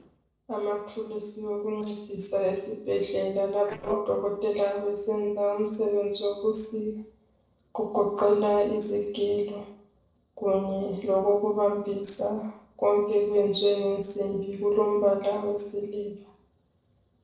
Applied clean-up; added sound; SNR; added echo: neural separator model SepFormer DNS4.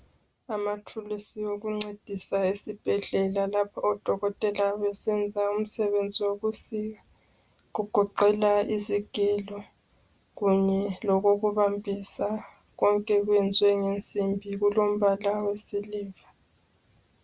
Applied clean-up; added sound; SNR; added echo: none; none; none; none.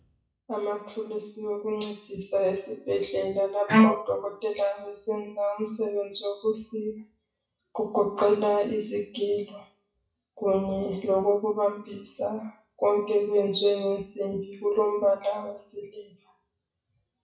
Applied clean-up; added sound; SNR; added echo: classical method WPE with log-MMSE.